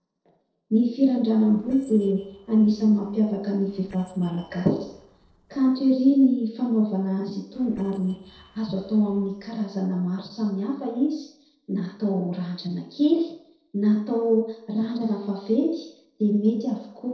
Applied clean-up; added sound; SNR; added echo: neural separator model SepFormer DNS4.